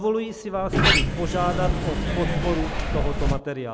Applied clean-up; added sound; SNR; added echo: none; Sliding door; -4 dB; none.